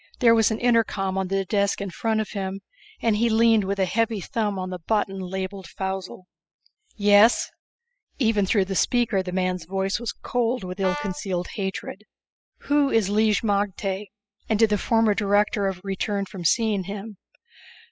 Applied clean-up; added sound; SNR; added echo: classical method spectral subtraction.